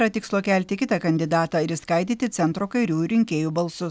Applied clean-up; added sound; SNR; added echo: none; none; none; none.